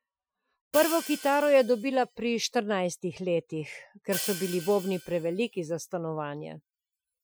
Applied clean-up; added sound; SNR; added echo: classical method Wiener filter.